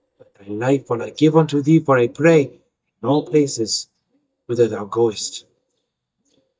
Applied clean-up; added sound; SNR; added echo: neural mask model DeepFilterNet 3.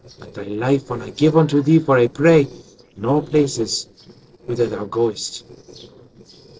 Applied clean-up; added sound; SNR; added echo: neural separator model SepFormer DNS4.